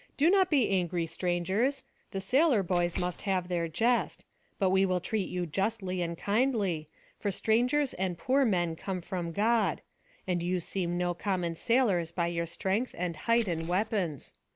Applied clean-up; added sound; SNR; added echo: neural mask model Resemble Enhance denoiser.